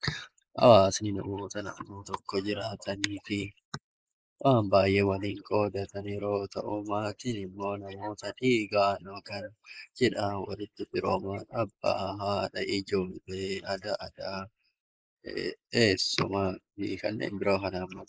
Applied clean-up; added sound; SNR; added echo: neural mask model Resemble Enhance denoiser.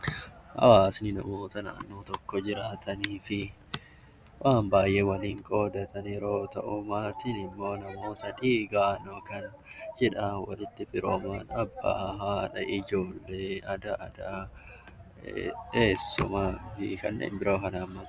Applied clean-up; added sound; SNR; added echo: none; none; none; none.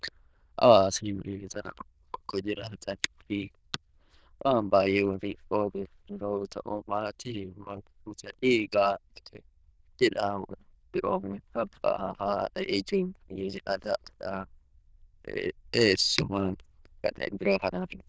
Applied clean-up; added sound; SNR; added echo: neural diffusion model UNIVERSE++.